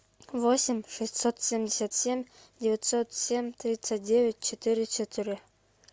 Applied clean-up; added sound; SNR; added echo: none; none; none; none.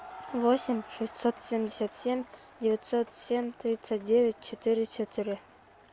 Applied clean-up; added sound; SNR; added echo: none; Crowd; 20 dB; none.